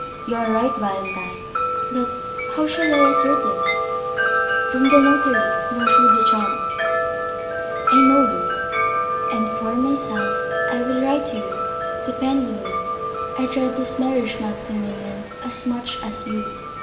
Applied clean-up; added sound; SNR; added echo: none; Wind chime; -2 dB; reverberation time 0.8 s.